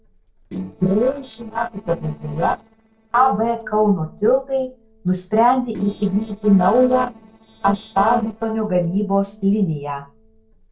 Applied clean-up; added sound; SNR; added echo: neural separator model SepFormer DNS4.